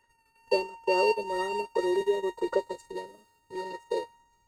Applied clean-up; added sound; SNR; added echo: neural mask model RNNoise.